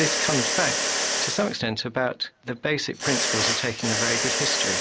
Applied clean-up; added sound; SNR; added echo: none; Mechanisms; -1 dB; none.